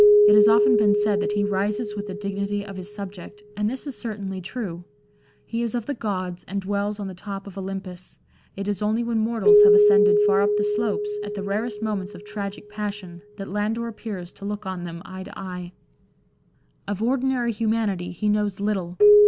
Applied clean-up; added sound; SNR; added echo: none; Keyboard (musical); -2 dB; none.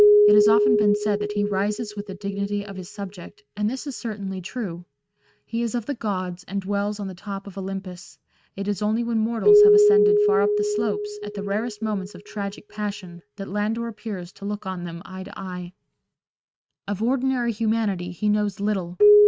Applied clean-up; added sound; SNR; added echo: neural mask model RNNoise.